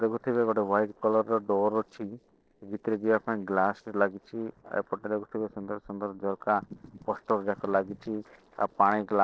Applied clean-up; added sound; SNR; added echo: neural separator model SepFormer DNS4.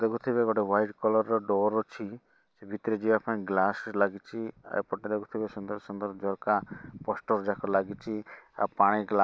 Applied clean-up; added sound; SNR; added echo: none; none; none; none.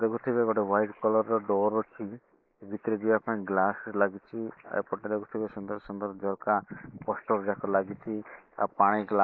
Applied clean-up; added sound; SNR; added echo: neural mask model Resemble Enhance denoiser.